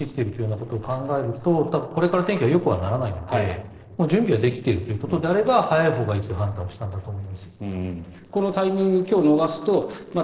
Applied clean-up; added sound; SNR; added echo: neural separator model SepFormer DNS4.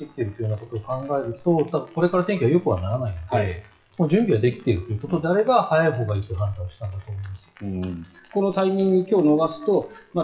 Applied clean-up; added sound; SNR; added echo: classical method WPE with log-MMSE.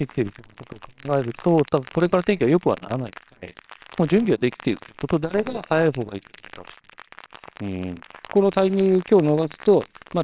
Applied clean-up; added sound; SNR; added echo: neural separator model SepFormer WHAMR!.